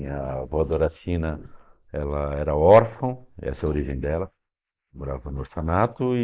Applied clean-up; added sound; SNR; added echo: neural mask model Resemble Enhance denoiser.